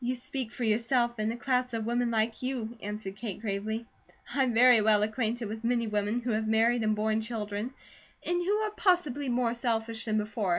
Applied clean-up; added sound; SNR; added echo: none; none; none; none.